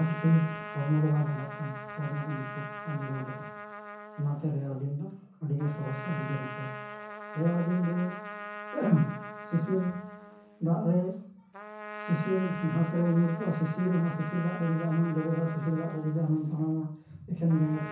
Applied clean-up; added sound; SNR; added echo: none; Trumpet; 12 dB; reverberation time 0.6 s.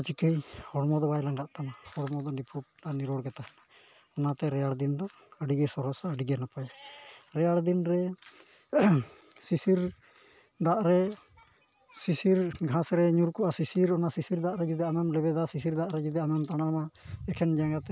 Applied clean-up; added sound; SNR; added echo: none; none; none; none.